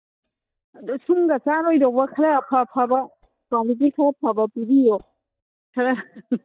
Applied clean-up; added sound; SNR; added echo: neural mask model DeepFilterNet 3.